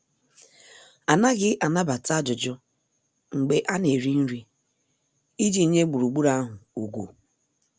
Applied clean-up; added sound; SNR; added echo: none; none; none; none.